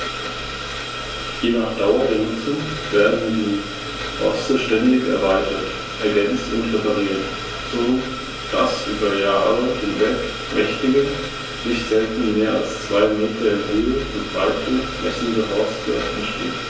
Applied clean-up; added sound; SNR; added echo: none; none; none; reverberation time 0.2 s.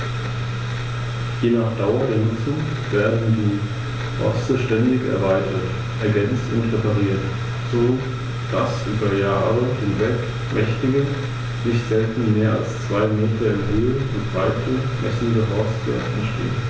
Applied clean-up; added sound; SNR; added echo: none; none; none; none.